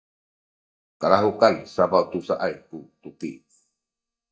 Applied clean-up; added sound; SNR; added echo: neural mask model DeepFilterNet 3.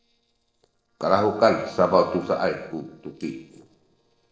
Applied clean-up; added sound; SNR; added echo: neural separator model SepFormer DNS4.